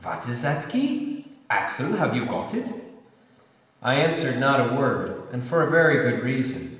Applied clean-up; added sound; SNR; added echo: none; none; none; reverberation time 1.2 s.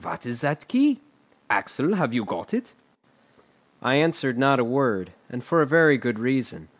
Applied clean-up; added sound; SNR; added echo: none; none; none; none.